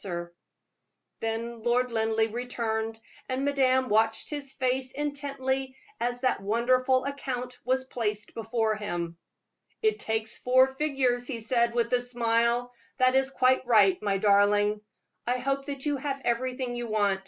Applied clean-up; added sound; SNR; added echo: none; none; none; none.